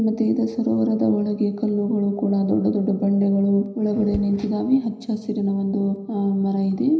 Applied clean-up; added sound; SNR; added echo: none; Bass drum; 19 dB; reverberation time 0.9 s.